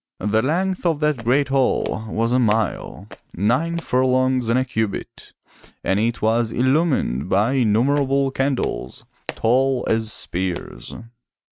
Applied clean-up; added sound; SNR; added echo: neural mask model RNNoise.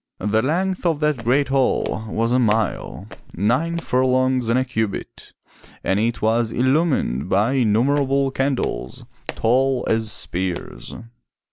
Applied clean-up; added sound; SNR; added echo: none; Walk, footsteps; 16 dB; none.